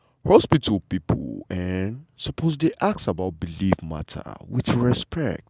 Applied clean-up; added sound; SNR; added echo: none; none; none; none.